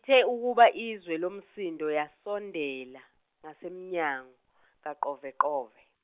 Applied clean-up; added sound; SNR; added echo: none; none; none; none.